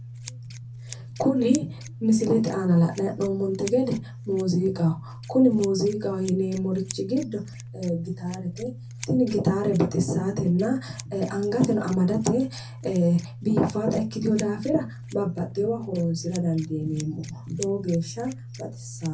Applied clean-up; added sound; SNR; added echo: none; Scissors; 14 dB; reverberation time 0.3 s.